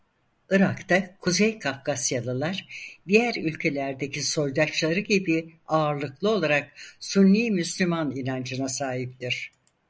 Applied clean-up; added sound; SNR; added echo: none; none; none; none.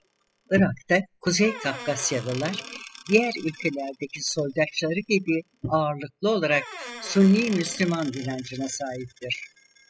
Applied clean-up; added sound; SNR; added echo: classical method spectral subtraction.